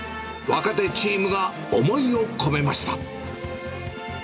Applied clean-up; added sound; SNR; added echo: none; none; none; none.